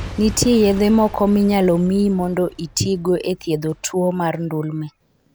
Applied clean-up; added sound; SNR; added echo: none; Shatter / Crushing / Boom; 18 dB; none.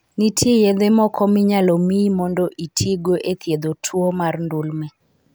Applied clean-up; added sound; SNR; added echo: none; none; none; none.